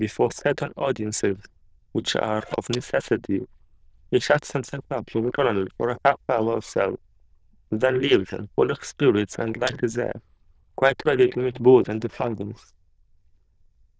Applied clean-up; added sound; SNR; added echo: neural diffusion model UNIVERSE++.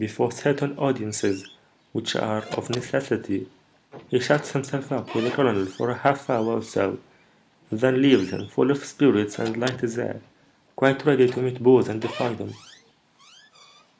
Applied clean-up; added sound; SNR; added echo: none; Squeak / Slam; 19 dB; none.